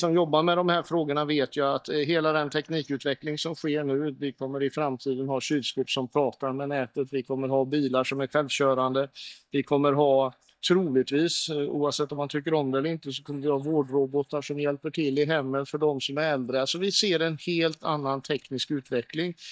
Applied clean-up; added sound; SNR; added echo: neural mask model DeepFilterNet 3.